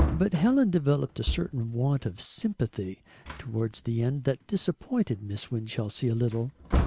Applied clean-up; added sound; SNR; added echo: none; Wood; 6 dB; none.